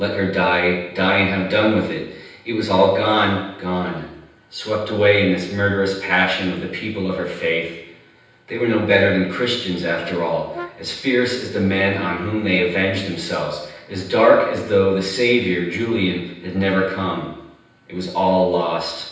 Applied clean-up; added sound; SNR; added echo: none; Brass instrument; 17 dB; reverberation time 0.9 s.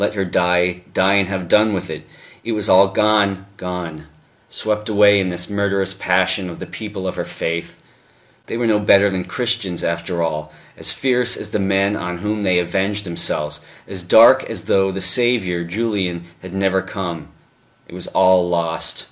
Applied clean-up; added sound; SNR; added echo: none; none; none; none.